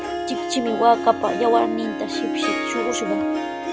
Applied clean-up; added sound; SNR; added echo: none; Harp; 2 dB; none.